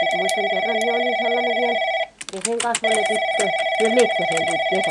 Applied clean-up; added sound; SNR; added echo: none; Telephone / Typing; -4 dB; none.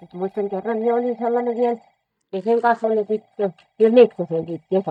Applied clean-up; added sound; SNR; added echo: neural mask model DeepFilterNet 3.